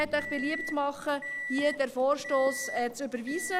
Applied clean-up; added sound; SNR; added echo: none; Microwave oven; 9 dB; none.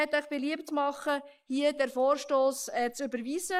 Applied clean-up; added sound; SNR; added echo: neural mask model Resemble Enhance denoiser.